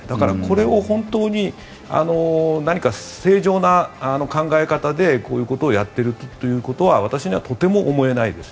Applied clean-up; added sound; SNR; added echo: none; none; none; none.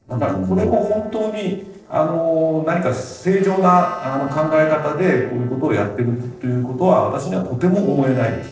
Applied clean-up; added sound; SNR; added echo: neural separator model SepFormer DNS4.